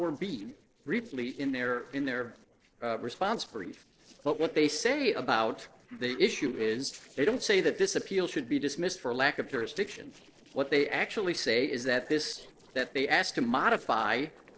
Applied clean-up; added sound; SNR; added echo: neural separator model SepFormer DNS4.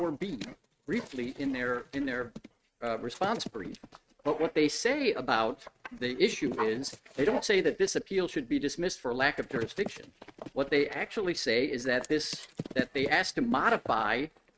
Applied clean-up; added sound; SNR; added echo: neural mask model RNNoise.